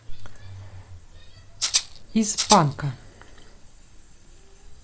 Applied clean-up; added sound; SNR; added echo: none; Rattle (instrument); -2 dB; none.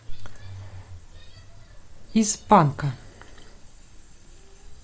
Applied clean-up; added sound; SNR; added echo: none; none; none; none.